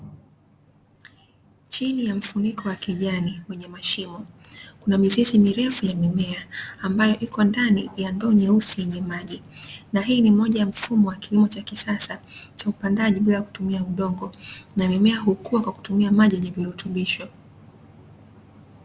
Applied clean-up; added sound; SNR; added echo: none; none; none; none.